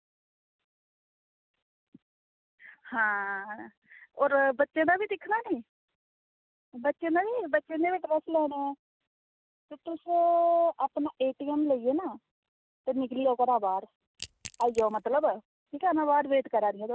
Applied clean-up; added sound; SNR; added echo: neural mask model RNNoise.